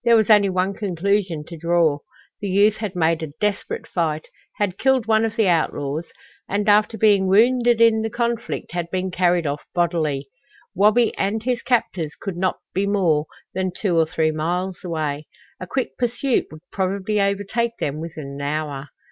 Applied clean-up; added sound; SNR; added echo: none; none; none; none.